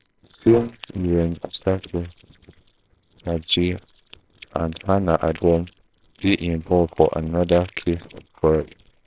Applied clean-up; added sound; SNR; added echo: neural separator model SepFormer WHAMR!.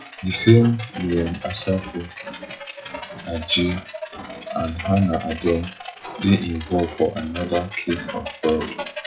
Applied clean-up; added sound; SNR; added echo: classical method WPE with log-MMSE.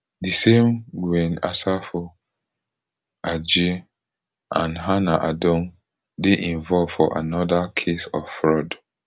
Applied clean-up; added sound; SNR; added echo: none; none; none; none.